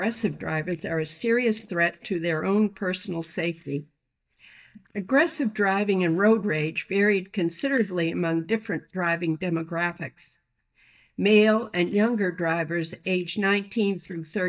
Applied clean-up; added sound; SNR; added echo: neural mask model DeepFilterNet 3.